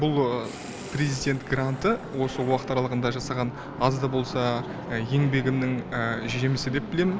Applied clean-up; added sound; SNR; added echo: none; Sink (filling or washing) / Water tap, faucet; 20 dB; none.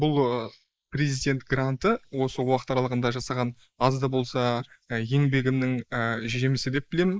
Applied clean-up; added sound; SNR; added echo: neural mask model Resemble Enhance denoiser.